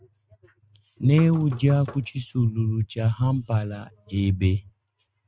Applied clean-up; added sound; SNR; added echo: neural mask model RNNoise.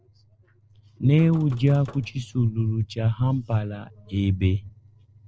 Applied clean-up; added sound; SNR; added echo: neural separator model SepFormer DNS4.